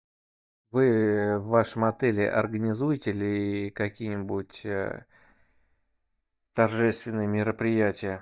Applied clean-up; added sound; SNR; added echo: neural mask model DeepFilterNet 3.